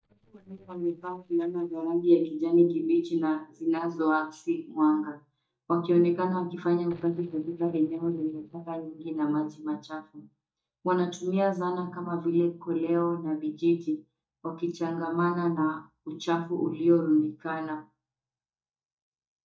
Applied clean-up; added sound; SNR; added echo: neural mask model DeepFilterNet 3.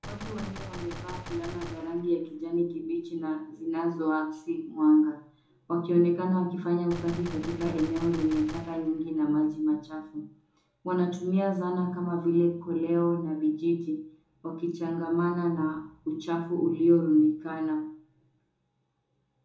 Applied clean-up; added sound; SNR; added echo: none; Gunshot, gunfire; 13 dB; reverberation time 0.9 s.